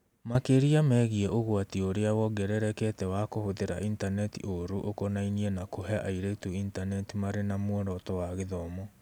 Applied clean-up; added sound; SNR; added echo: none; none; none; none.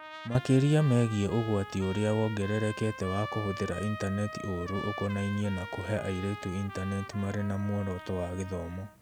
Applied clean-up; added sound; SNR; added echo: none; Trumpet; 12 dB; none.